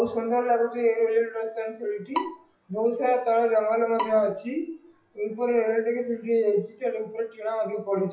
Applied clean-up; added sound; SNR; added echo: classical method WPE with log-MMSE.